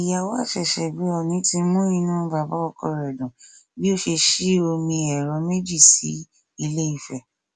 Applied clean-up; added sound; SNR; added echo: none; none; none; none.